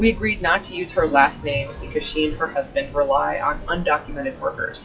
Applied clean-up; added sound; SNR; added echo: classical method WPE with log-MMSE.